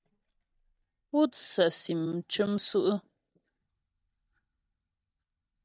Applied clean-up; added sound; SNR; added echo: neural mask model DeepFilterNet 3.